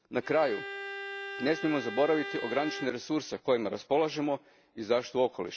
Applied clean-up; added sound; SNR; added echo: none; Bowed string instrument; 9 dB; none.